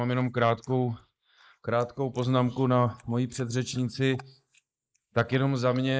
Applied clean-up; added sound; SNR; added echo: neural mask model Resemble Enhance denoiser.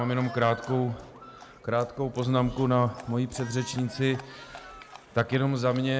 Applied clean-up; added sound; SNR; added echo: none; Livestock, farm animals, working animals; 18 dB; none.